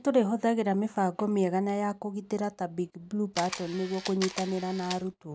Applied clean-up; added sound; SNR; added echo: none; Camera; 11 dB; none.